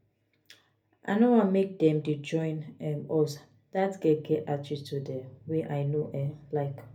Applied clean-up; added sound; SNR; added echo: none; none; none; reverberation time 0.3 s.